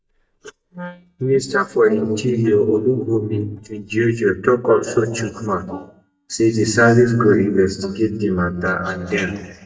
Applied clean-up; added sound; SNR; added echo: neural mask model DeepFilterNet 3.